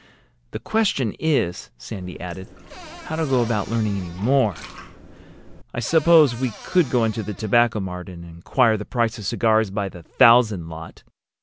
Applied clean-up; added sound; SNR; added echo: none; Cupboard open or close / Door + Liquid; 17 dB; none.